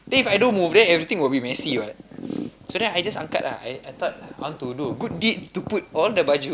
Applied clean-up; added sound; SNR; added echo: none; none; none; none.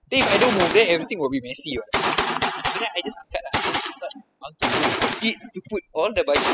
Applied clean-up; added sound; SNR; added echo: classical method spectral subtraction.